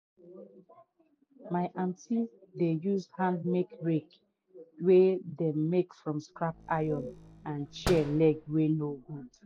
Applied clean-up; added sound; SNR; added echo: none; Slam; 12 dB; none.